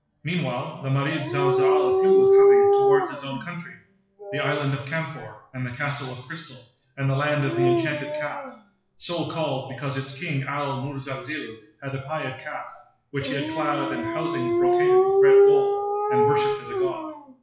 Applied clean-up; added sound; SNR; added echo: classical method WPE with log-MMSE.